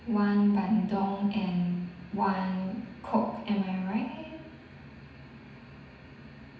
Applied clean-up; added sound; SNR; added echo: none; none; none; reverberation time 0.9 s.